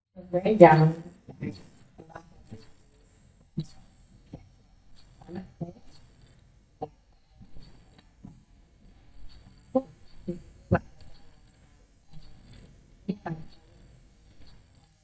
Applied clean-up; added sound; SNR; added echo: neural mask model DeepFilterNet 3.